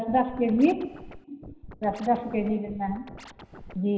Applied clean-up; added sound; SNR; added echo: none; Scratching (performance technique); 17 dB; reverberation time 0.9 s.